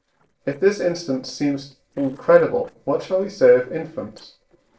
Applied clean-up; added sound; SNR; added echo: neural separator model SepFormer DNS4.